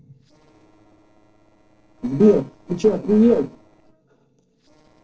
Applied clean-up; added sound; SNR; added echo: neural separator model SepFormer DNS4.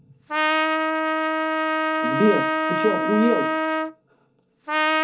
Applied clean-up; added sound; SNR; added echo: none; Trumpet; -4 dB; reverberation time 0.3 s.